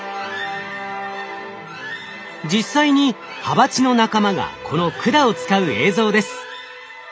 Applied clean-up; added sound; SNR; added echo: none; none; none; none.